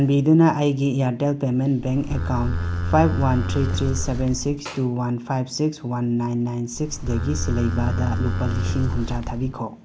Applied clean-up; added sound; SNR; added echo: none; Livestock, farm animals, working animals; 2 dB; none.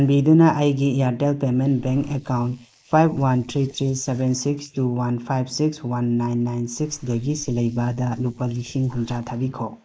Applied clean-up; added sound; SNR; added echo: neural mask model Resemble Enhance denoiser.